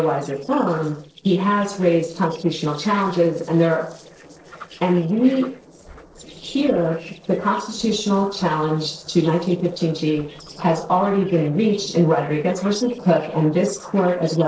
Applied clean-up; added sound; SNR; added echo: neural separator model SepFormer DNS4.